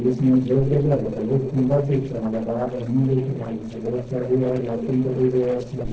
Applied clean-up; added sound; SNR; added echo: neural separator model SepFormer DNS4.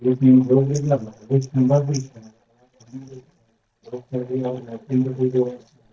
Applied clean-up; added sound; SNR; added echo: neural mask model DeepFilterNet 3.